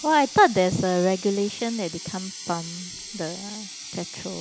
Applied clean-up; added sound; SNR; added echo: none; Water tap, faucet; 13 dB; none.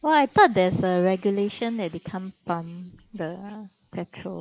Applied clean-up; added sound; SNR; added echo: neural mask model Resemble Enhance denoiser.